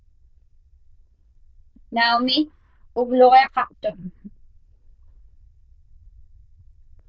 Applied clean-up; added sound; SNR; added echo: neural diffusion model UNIVERSE++.